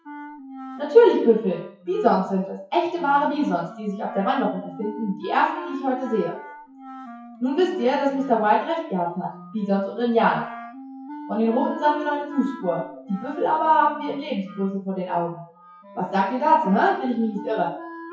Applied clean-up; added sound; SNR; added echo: classical method WPE with log-MMSE.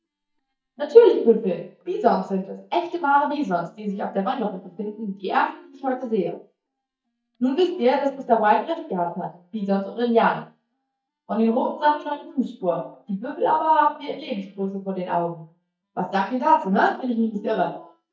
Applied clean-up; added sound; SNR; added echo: neural mask model DeepFilterNet 3.